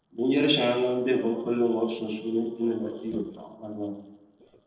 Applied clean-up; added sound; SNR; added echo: neural separator model SepFormer DNS4.